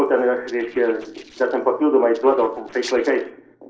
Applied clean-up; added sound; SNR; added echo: neural separator model SepFormer DNS4.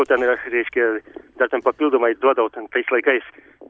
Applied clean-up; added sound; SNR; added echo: none; none; none; none.